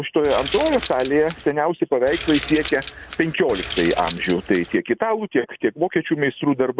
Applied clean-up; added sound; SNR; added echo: none; Keys jangling; 6 dB; none.